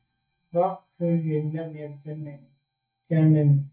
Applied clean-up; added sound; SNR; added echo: neural mask model DeepFilterNet 3.